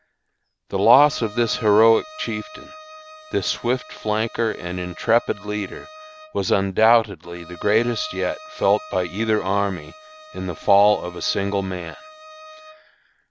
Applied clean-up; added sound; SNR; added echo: none; Bowed string instrument; 19 dB; none.